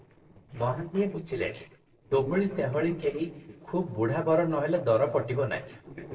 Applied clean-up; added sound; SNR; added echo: neural separator model SepFormer DNS4.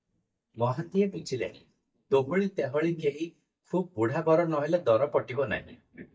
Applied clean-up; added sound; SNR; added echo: neural mask model DeepFilterNet 3.